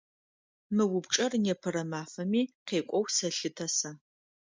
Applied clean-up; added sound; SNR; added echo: none; none; none; none.